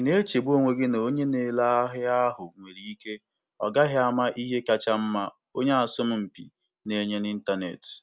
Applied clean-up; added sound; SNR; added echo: none; none; none; none.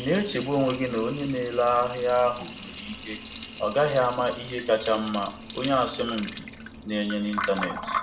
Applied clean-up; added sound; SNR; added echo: none; Liquid; 10 dB; reverberation time 0.7 s.